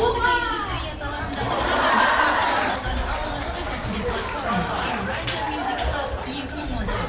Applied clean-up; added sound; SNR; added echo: none; Applause / Crowd; -4 dB; reverberation time 1.2 s.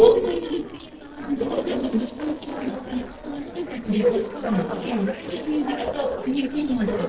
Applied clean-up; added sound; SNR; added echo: neural separator model SepFormer DNS4.